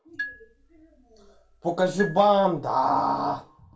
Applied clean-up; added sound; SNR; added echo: none; Marimba, xylophone; 16 dB; reverberation time 0.2 s.